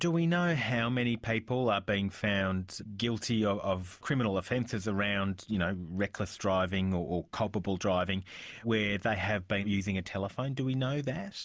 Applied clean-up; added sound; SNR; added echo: none; none; none; none.